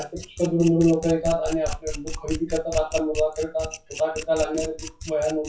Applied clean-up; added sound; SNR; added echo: classical method WPE with log-MMSE.